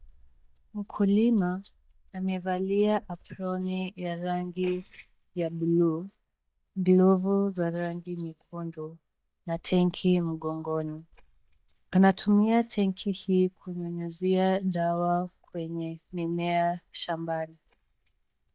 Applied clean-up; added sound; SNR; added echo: neural mask model DeepFilterNet 3.